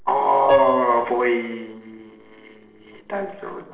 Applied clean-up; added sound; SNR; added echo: neural separator model SepFormer DNS4.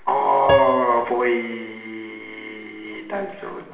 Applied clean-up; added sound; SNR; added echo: none; Piano; 4 dB; reverberation time 0.8 s.